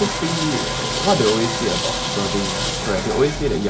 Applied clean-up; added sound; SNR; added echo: none; Sawing; 3 dB; reverberation time 0.5 s.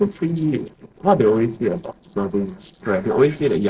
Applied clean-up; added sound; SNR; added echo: neural separator model SepFormer DNS4.